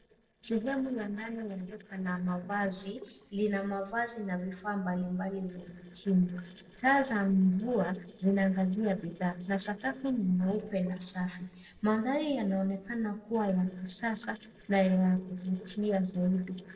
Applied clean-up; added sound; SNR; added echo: neural separator model SepFormer DNS4.